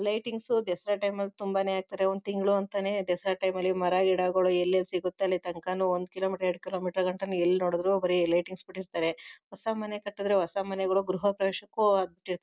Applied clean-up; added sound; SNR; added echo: none; none; none; none.